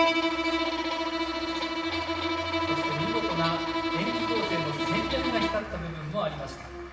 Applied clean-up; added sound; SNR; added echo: none; Bowed string instrument; -4 dB; reverberation time 1.0 s.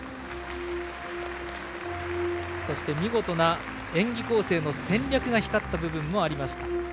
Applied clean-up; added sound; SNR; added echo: none; none; none; none.